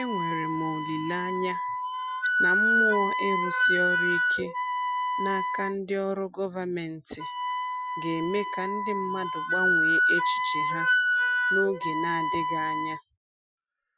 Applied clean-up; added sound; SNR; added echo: classical method Wiener filter.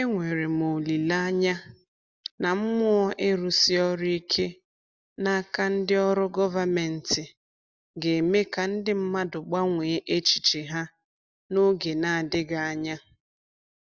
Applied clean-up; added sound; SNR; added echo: none; none; none; none.